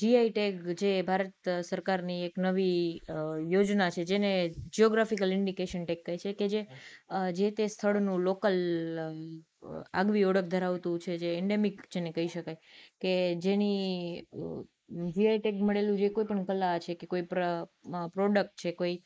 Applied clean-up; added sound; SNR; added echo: neural mask model Resemble Enhance denoiser.